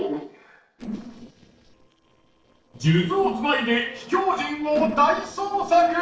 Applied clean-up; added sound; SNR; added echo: neural separator model SepFormer DNS4.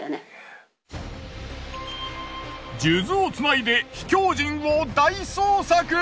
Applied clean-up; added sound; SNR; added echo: none; none; none; none.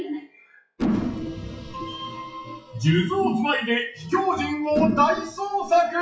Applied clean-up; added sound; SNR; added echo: classical method WPE with log-MMSE.